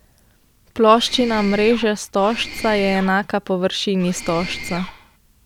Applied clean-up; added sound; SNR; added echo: none; Mechanisms; 13 dB; none.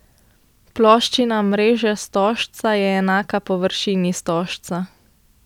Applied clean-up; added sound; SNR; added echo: none; none; none; none.